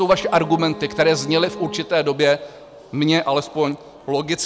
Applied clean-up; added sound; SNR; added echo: none; Bowed string instrument; 15 dB; none.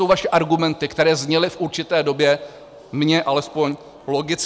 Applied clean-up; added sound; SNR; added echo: none; none; none; none.